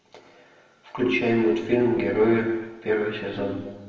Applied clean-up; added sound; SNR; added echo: none; none; none; reverberation time 1.1 s.